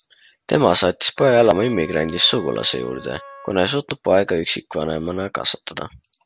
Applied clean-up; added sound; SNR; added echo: none; Trumpet; 20 dB; none.